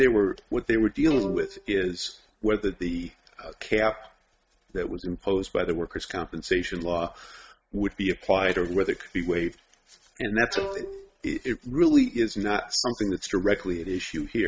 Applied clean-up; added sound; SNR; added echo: neural mask model RNNoise.